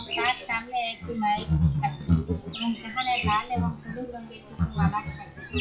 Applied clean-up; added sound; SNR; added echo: classical method WPE with log-MMSE.